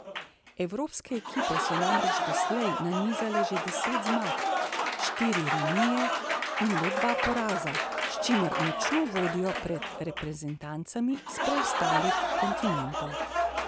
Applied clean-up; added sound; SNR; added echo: none; Applause; -2 dB; none.